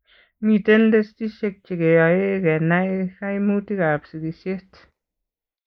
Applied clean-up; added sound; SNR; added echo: neural mask model Resemble Enhance denoiser.